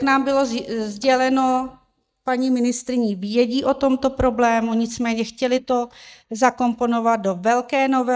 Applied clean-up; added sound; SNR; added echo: neural mask model DeepFilterNet 3.